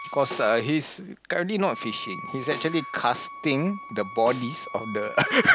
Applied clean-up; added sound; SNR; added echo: none; Wind instrument, woodwind instrument + Snare drum; 13 dB; none.